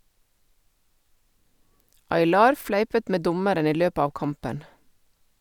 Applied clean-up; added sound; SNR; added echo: none; none; none; none.